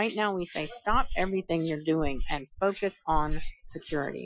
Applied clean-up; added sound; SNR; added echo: classical method Wiener filter.